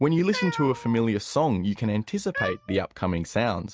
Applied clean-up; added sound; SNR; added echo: neural mask model RNNoise.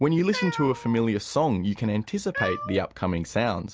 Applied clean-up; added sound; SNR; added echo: none; Cat; 12 dB; none.